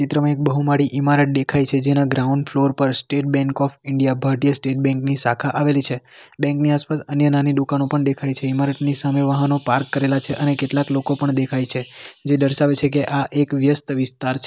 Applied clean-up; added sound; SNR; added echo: none; none; none; none.